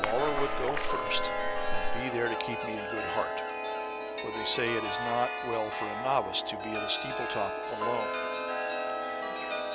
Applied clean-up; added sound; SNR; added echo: none; Chime + Splash, splatter; -2 dB; none.